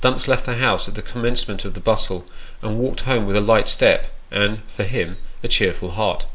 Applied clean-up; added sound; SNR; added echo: none; none; none; none.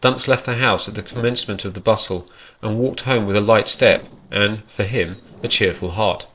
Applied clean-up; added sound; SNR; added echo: neural separator model SepFormer DNS4.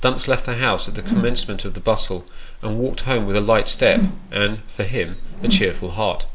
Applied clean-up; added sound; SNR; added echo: none; Whoosh, swoosh, swish; 7 dB; none.